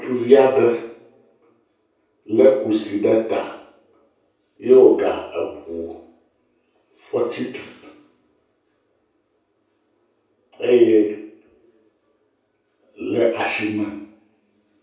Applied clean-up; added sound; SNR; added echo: none; none; none; reverberation time 0.6 s.